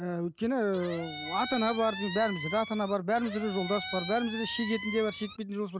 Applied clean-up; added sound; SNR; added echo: none; Squeak; 8 dB; none.